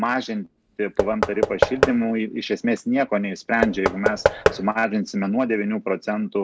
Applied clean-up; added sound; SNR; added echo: none; Knock / Wood; 2 dB; none.